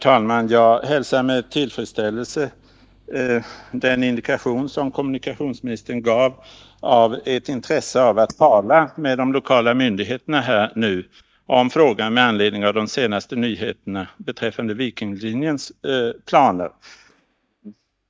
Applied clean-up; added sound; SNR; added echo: neural mask model DeepFilterNet 3.